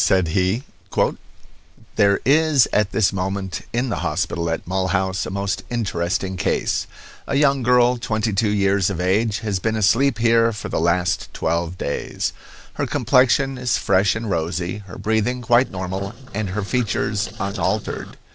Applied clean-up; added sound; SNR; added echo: neural separator model SepFormer DNS4.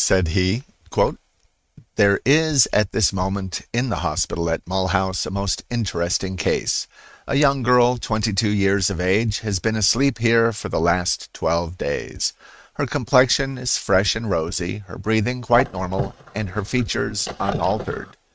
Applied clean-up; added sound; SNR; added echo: neural mask model RNNoise.